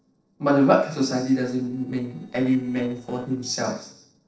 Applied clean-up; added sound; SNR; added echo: neural separator model SepFormer DNS4.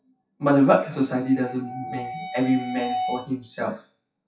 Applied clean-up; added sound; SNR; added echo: classical method WPE with log-MMSE.